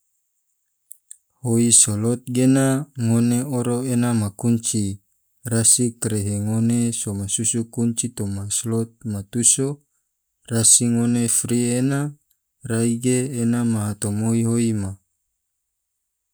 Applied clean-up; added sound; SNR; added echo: none; none; none; none.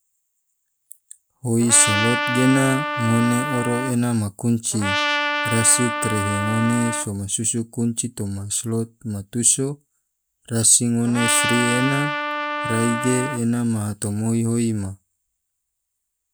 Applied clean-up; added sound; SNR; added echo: none; Trumpet; 3 dB; none.